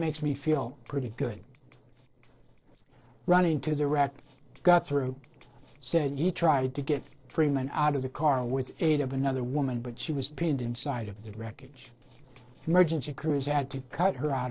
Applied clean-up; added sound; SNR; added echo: neural separator model SepFormer DNS4.